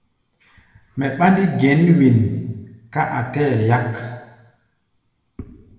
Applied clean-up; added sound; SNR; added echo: none; none; none; reverberation time 1.2 s.